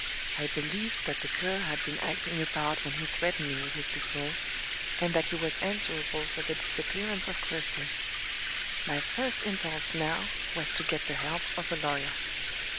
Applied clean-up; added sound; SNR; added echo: none; Bathtub (filling or washing); -3 dB; none.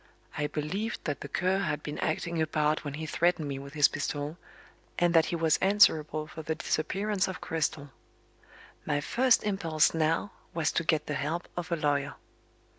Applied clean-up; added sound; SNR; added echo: none; none; none; none.